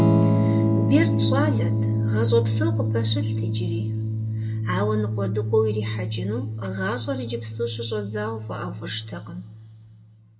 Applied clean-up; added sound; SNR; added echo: none; Electric guitar / Strum; -4 dB; reverberation time 1.4 s.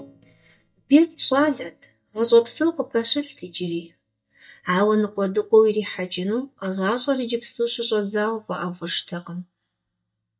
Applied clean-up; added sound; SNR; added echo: neural mask model DeepFilterNet 3.